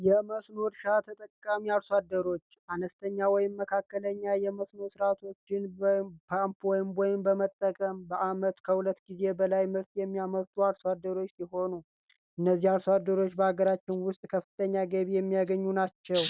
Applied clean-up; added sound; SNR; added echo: none; none; none; none.